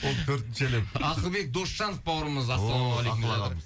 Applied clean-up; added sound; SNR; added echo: none; none; none; none.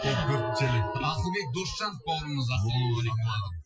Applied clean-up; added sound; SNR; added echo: classical method Wiener filter.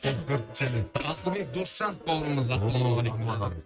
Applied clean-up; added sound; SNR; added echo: neural mask model RNNoise.